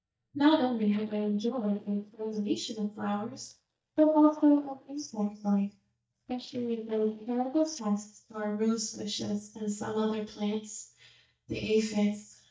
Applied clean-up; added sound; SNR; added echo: neural mask model DeepFilterNet 3.